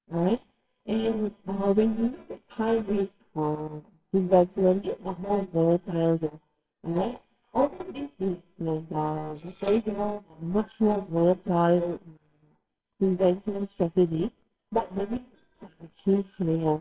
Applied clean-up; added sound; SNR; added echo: neural separator model SepFormer WHAMR!.